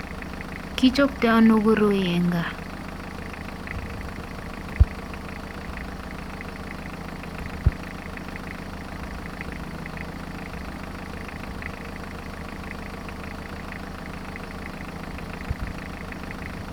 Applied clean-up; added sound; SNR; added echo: none; Engine / Vehicle; 6 dB; none.